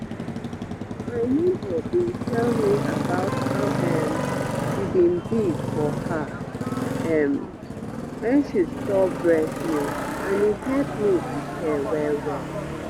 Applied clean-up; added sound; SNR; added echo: none; Motorcycle; 3 dB; none.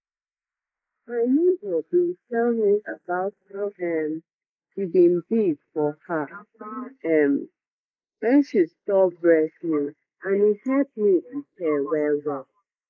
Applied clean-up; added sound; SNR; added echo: neural mask model Resemble Enhance denoiser.